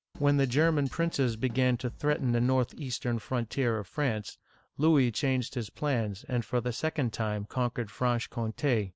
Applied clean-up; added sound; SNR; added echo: none; Drum kit; 19 dB; none.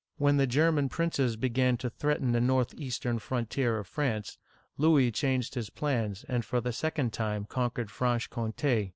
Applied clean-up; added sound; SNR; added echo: none; none; none; none.